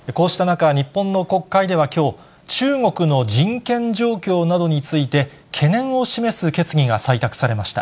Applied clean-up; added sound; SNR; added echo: none; none; none; none.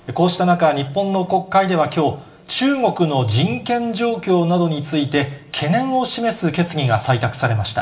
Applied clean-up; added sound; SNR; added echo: none; none; none; reverberation time 0.6 s.